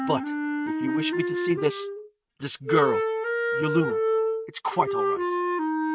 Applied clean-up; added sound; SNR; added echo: neural mask model RNNoise.